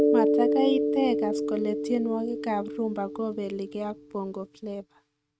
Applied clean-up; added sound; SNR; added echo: neural mask model RNNoise.